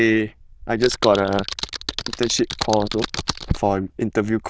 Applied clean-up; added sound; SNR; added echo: neural diffusion model UNIVERSE++.